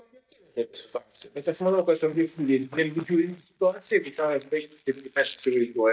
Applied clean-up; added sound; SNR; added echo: neural mask model DeepFilterNet 3.